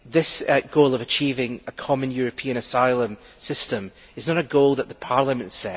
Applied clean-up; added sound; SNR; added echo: none; none; none; none.